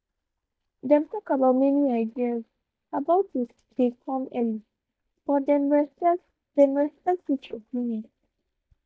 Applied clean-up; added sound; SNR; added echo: neural mask model DeepFilterNet 3.